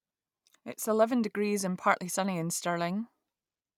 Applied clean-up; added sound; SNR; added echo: none; none; none; none.